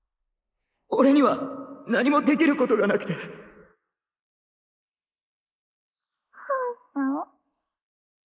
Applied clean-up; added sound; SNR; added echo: neural mask model Resemble Enhance denoiser.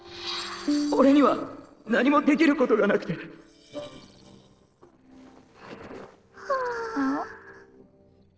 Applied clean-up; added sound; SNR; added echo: neural separator model SepFormer DNS4.